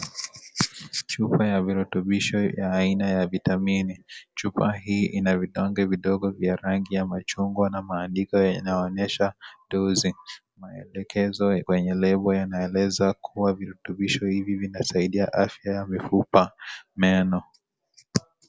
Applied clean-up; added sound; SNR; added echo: none; none; none; none.